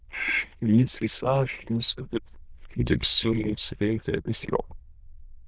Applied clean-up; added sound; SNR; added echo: neural diffusion model UNIVERSE++.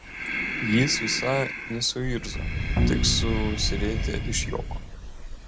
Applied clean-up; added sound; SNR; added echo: none; Breathing + Bowed string instrument; -1 dB; none.